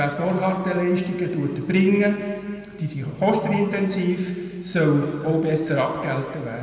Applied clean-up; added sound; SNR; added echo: none; none; none; reverberation time 2.2 s.